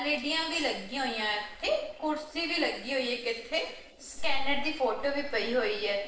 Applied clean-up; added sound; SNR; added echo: neural separator model SepFormer DNS4.